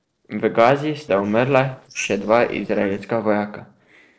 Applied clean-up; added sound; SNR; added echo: neural separator model SepFormer DNS4.